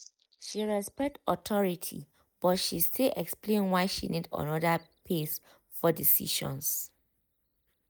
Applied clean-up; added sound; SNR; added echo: neural mask model DeepFilterNet 3.